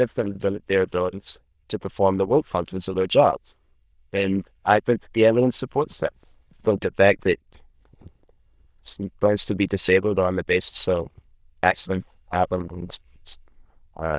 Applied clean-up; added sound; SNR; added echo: neural diffusion model UNIVERSE++.